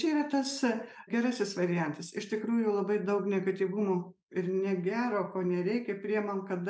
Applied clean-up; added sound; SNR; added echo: none; none; none; none.